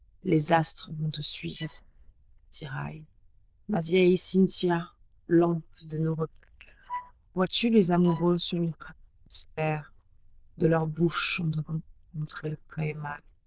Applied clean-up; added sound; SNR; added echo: neural diffusion model UNIVERSE++.